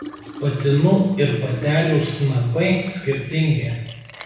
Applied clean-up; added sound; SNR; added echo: none; Liquid; 18 dB; reverberation time 1.0 s.